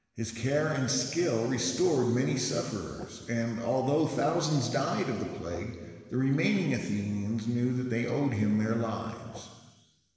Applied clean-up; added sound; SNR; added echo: none; Whoosh, swoosh, swish; 19 dB; reverberation time 1.6 s.